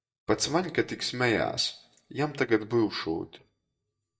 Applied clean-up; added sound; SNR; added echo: neural mask model DeepFilterNet 3.